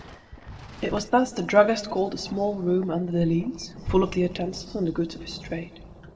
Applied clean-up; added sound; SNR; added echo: none; Thunder; 19 dB; reverberation time 1.9 s.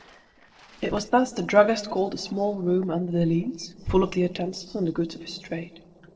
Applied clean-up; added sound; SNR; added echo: neural separator model SepFormer DNS4.